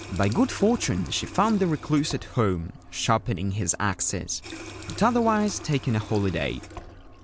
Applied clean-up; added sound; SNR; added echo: none; Water tap, faucet; 15 dB; none.